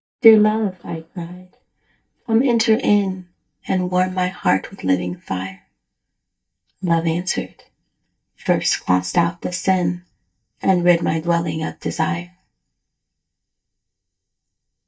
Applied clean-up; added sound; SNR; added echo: neural mask model DeepFilterNet 3.